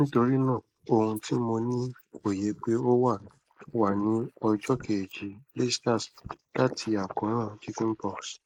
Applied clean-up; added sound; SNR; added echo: neural mask model Resemble Enhance denoiser.